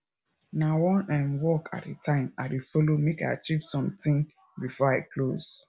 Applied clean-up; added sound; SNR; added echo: none; none; none; none.